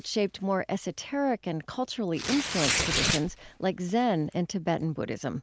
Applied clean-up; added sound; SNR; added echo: none; Tearing; 5 dB; none.